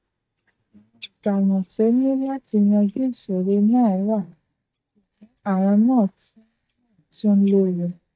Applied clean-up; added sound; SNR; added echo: neural mask model DeepFilterNet 3.